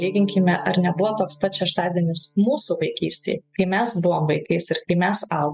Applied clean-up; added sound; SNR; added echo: classical method spectral subtraction.